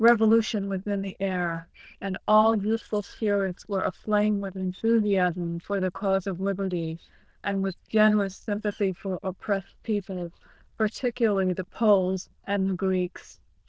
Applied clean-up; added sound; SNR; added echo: neural diffusion model UNIVERSE++.